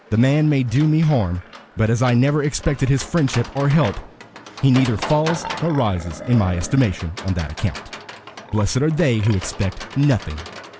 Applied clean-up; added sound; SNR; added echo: none; Livestock, farm animals, working animals; 14 dB; none.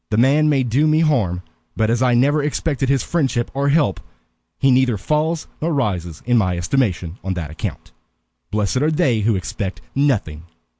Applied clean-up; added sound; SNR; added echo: none; none; none; none.